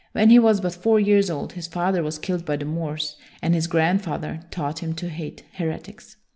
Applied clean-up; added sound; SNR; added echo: none; none; none; none.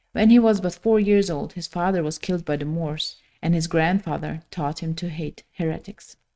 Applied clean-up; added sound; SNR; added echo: neural mask model RNNoise.